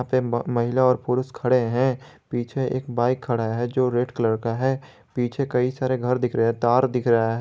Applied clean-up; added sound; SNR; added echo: none; none; none; none.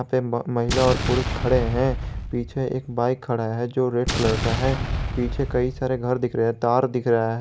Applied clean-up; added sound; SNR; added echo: none; Explosion; 5 dB; none.